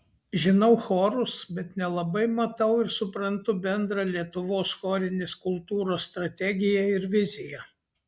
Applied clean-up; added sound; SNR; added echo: none; none; none; none.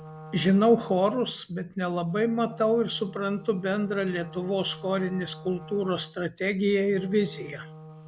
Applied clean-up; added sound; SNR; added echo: none; Wind instrument, woodwind instrument; 17 dB; none.